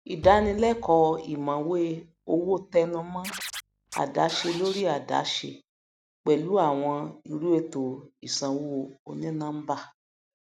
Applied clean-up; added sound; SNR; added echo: none; Scratching (performance technique) + Bass drum / Thump, thud; 14 dB; none.